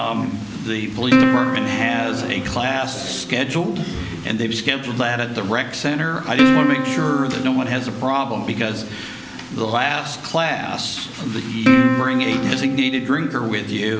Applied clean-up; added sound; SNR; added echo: none; Plucked string instrument; 2 dB; none.